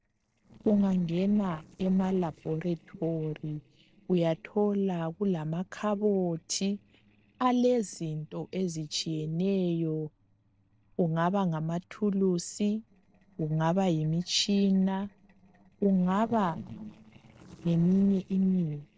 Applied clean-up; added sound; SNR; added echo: neural separator model SepFormer DNS4.